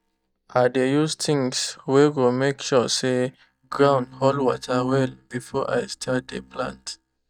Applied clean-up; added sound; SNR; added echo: neural mask model DeepFilterNet 3.